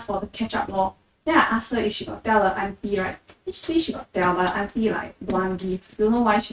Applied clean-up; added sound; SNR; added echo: neural mask model RNNoise.